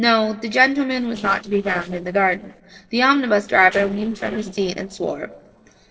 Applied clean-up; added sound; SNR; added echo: neural separator model SepFormer DNS4.